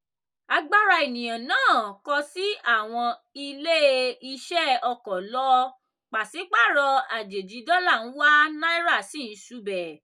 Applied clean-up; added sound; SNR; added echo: none; none; none; none.